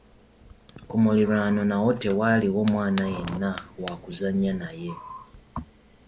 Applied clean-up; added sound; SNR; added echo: none; Fire; 12 dB; none.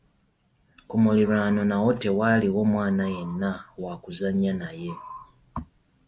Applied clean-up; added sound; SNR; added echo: none; none; none; none.